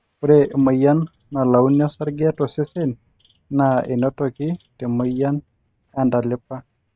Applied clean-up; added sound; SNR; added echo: neural mask model RNNoise.